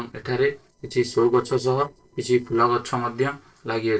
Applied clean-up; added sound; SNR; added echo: neural separator model SepFormer DNS4.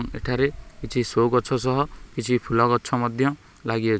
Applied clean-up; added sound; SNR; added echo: none; none; none; none.